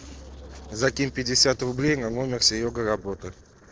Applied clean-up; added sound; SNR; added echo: neural separator model SepFormer DNS4.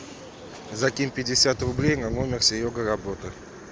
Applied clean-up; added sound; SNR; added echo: none; none; none; none.